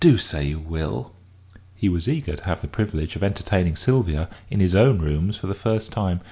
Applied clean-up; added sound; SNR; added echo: none; none; none; none.